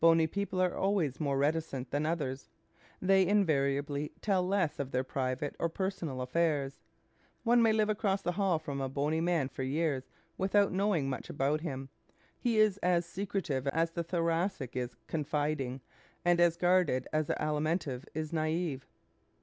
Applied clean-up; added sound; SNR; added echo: none; none; none; none.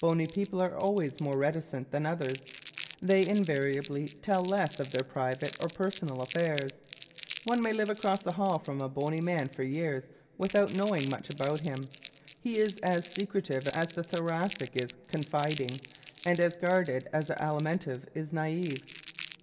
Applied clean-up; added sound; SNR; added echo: none; Crumpling, crinkling; 10 dB; reverberation time 1.7 s.